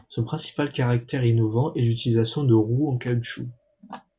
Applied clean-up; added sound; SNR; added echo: none; none; none; none.